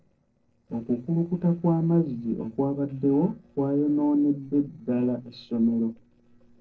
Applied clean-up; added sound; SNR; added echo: neural separator model SepFormer DNS4.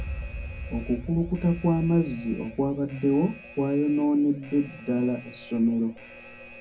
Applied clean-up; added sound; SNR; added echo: none; Alarm; 14 dB; reverberation time 0.4 s.